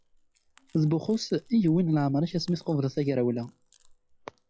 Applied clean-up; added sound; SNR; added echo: classical method log-MMSE.